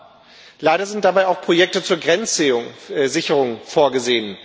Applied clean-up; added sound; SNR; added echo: none; none; none; none.